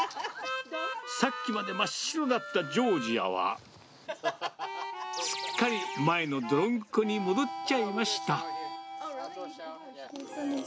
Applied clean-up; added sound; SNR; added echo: none; none; none; none.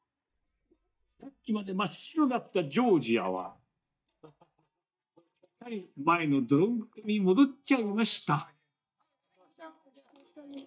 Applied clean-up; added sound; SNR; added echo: neural mask model DeepFilterNet 3.